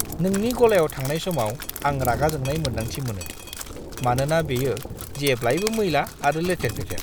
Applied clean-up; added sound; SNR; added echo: none; Thunder + Drip; 9 dB; none.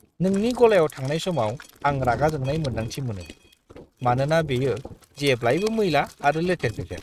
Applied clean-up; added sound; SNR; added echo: neural mask model RNNoise.